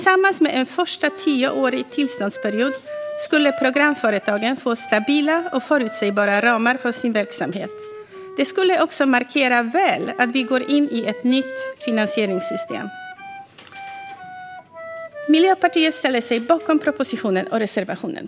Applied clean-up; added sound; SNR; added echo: none; Wind instrument, woodwind instrument; 14 dB; none.